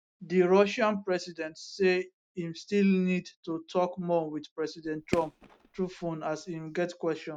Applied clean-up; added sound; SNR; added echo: neural mask model RNNoise.